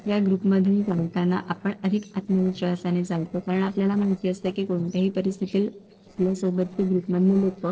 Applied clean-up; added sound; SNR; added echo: neural separator model SepFormer DNS4.